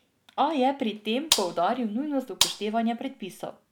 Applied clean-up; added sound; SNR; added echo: none; Gunshot, gunfire; 3 dB; none.